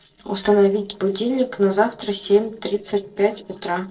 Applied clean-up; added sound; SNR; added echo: neural separator model SepFormer DNS4.